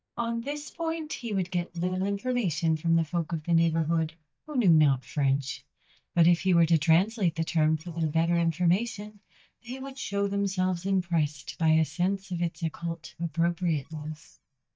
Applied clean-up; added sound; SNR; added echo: neural mask model DeepFilterNet 3.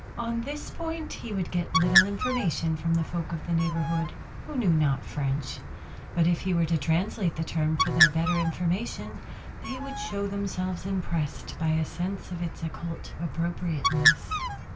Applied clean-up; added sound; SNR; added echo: none; Bird; 3 dB; reverberation time 0.2 s.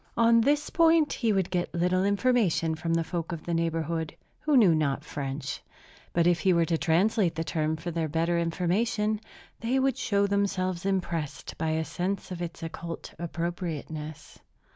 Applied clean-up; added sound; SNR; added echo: none; none; none; none.